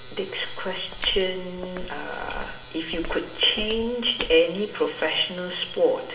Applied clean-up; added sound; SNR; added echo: none; Walk, footsteps; 11 dB; reverberation time 1.6 s.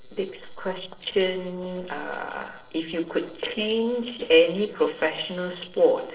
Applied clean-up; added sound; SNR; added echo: neural separator model SepFormer DNS4.